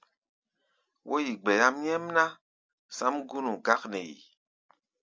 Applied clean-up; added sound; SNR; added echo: none; none; none; none.